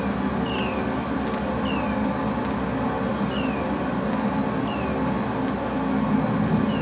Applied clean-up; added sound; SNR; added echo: none; Fireworks; 20 dB; reverberation time 0.6 s.